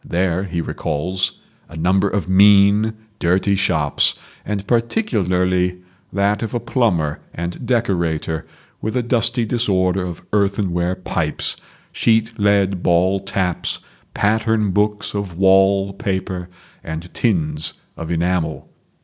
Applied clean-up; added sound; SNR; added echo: neural mask model Resemble Enhance denoiser.